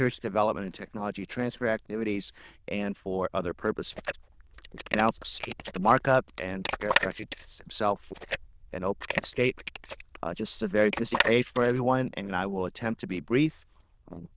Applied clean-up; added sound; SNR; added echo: neural diffusion model UNIVERSE++.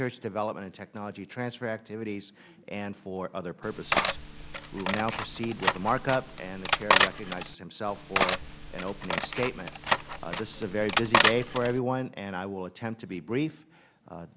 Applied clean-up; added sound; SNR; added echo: none; Cutlery, silverware; -5 dB; none.